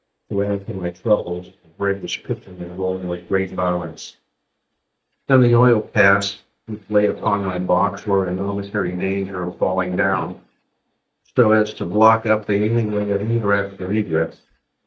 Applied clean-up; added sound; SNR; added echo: neural mask model DeepFilterNet 3.